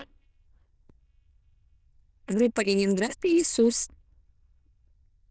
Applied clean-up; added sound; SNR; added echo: neural diffusion model UNIVERSE++.